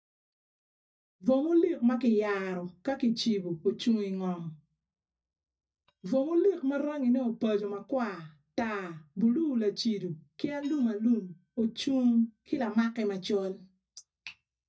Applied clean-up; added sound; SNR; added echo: neural mask model DeepFilterNet 3.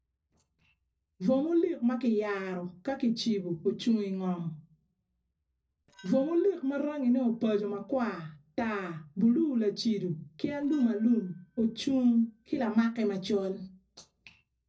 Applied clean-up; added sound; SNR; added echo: neural separator model SepFormer DNS4.